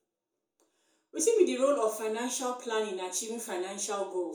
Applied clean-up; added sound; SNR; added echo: none; none; none; reverberation time 0.5 s.